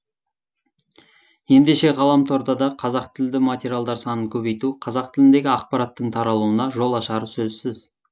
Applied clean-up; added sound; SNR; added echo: none; none; none; none.